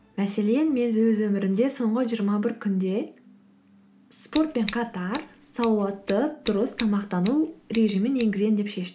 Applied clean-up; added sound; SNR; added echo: none; Scissors; 14 dB; none.